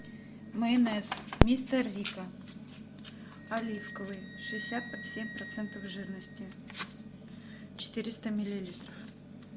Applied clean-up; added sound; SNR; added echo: none; Wind instrument, woodwind instrument; 18 dB; none.